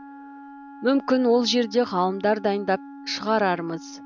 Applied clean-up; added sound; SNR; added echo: none; Wind instrument, woodwind instrument; 17 dB; none.